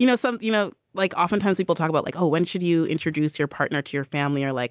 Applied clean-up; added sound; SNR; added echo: none; none; none; none.